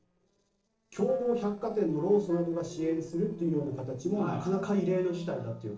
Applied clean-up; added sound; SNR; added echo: neural separator model SepFormer DNS4.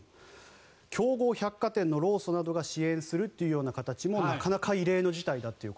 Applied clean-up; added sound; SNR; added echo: none; none; none; none.